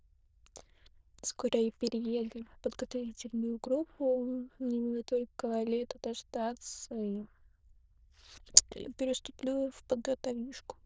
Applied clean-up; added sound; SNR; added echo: neural diffusion model UNIVERSE++.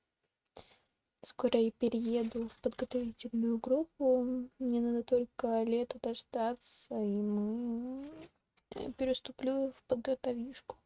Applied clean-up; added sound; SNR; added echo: neural mask model RNNoise.